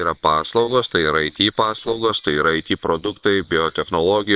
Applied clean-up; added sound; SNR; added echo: neural separator model SepFormer WHAM!.